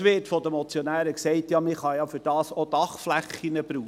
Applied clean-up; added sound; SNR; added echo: none; none; none; none.